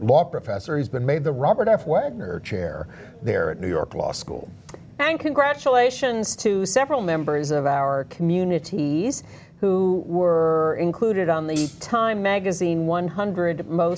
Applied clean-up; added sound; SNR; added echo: none; Hi-hat; 16 dB; none.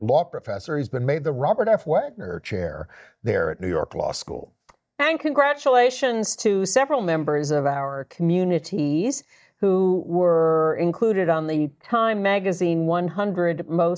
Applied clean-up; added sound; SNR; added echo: neural mask model DeepFilterNet 3.